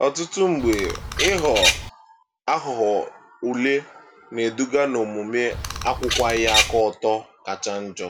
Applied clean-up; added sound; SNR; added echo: none; Bird vocalization, bird call, bird song; 1 dB; none.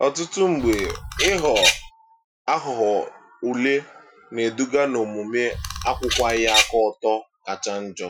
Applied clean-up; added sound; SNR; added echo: classical method Wiener filter.